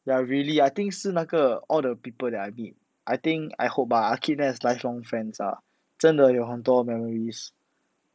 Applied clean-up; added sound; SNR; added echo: none; none; none; none.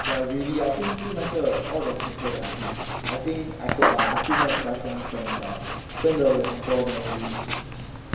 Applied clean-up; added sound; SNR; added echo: none; Writing; 1 dB; reverberation time 1.0 s.